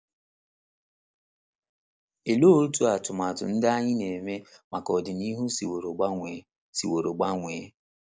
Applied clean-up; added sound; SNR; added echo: none; none; none; none.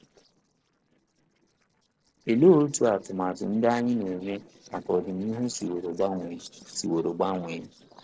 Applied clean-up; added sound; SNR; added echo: neural separator model SepFormer DNS4.